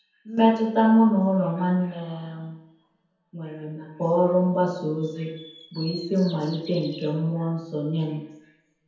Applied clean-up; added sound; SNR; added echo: none; Bird vocalization, bird call, bird song; 20 dB; reverberation time 0.9 s.